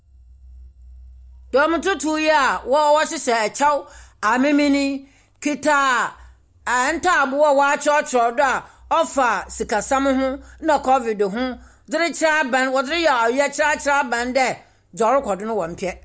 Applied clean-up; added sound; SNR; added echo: none; none; none; none.